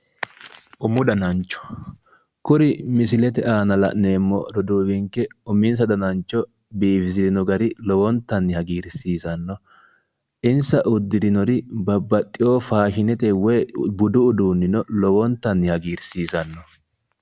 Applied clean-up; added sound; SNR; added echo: none; none; none; none.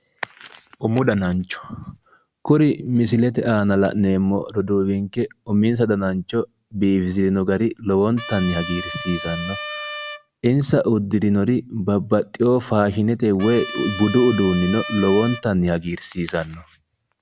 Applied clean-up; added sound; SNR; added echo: none; Trumpet; 11 dB; none.